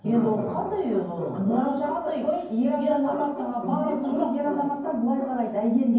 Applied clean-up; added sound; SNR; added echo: none; Bark; 14 dB; reverberation time 0.9 s.